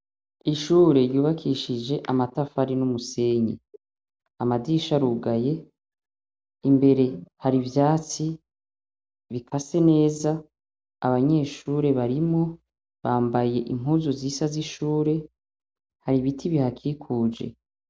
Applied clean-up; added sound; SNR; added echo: none; none; none; none.